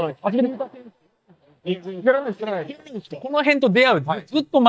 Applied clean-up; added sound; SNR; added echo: neural mask model DeepFilterNet 3.